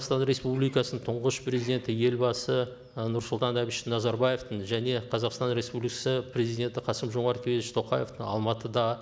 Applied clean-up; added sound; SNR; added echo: none; none; none; none.